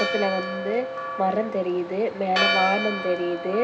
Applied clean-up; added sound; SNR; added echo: none; Church bell; 3 dB; reverberation time 0.2 s.